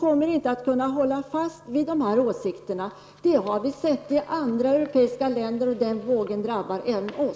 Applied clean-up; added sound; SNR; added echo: none; none; none; none.